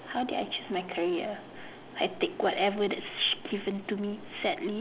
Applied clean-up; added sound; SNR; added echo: none; none; none; none.